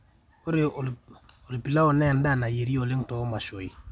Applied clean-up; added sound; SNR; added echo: none; none; none; none.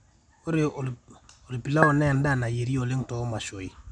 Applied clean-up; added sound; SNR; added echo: none; Chink, clink; 1 dB; none.